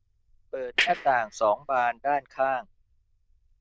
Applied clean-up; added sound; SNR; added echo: neural diffusion model UNIVERSE++.